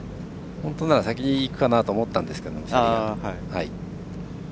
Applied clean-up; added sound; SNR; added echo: none; none; none; none.